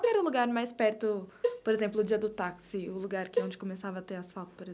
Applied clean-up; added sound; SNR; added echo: none; Cowbell; 6 dB; none.